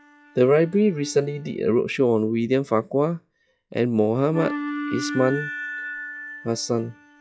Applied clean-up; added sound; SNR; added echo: classical method log-MMSE.